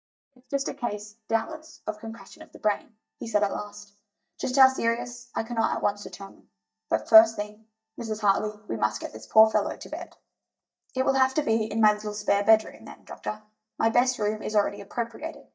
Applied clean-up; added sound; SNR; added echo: neural mask model DeepFilterNet 3.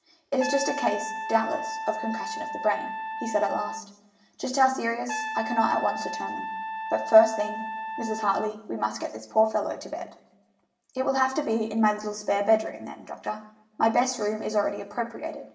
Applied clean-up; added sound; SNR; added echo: none; Trumpet; 6 dB; reverberation time 0.8 s.